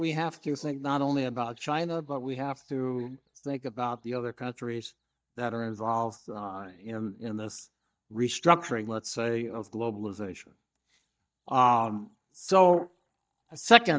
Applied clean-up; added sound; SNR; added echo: neural mask model DeepFilterNet 3.